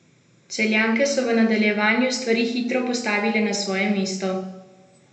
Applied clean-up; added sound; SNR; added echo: none; none; none; reverberation time 0.8 s.